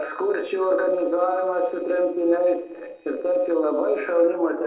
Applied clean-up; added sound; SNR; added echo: neural separator model SepFormer DNS4.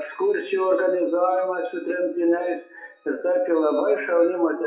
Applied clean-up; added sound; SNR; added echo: classical method WPE with log-MMSE.